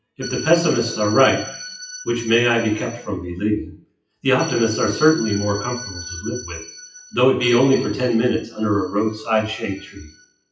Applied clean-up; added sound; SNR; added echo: classical method WPE with log-MMSE.